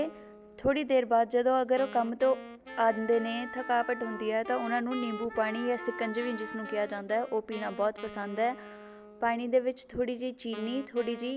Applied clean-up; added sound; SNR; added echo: none; Wind instrument, woodwind instrument + Wind instrument, woodwind instrument; 14 dB; none.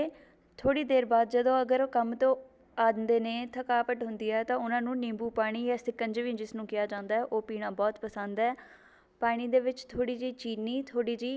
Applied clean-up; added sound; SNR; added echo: none; none; none; none.